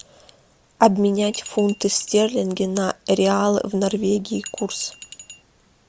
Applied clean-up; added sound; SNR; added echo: none; Glass; 17 dB; none.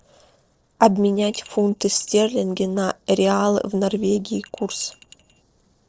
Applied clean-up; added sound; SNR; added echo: neural separator model SepFormer DNS4.